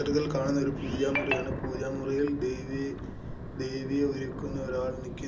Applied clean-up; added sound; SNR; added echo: none; Thunder; 7 dB; reverberation time 0.2 s.